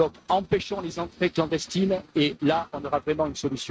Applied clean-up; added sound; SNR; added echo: neural mask model RNNoise.